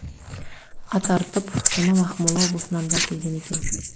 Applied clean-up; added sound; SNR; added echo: neural mask model Resemble Enhance denoiser.